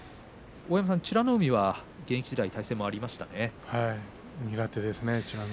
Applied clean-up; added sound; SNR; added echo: none; none; none; none.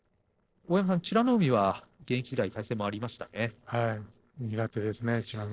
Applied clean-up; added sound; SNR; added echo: neural separator model SepFormer DNS4.